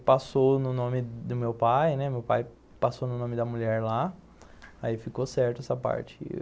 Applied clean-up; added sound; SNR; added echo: none; none; none; none.